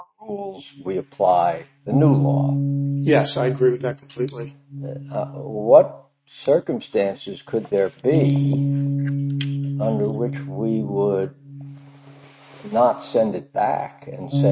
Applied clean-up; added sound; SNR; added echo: neural mask model RNNoise.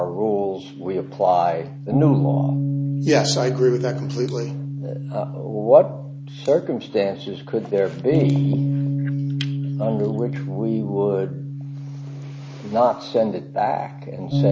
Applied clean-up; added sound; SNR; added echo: none; Bass guitar; 3 dB; none.